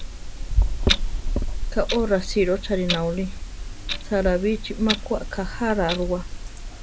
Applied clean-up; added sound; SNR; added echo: none; Clock; 0 dB; none.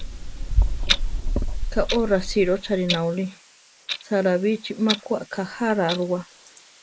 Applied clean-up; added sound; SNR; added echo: neural mask model Resemble Enhance denoiser.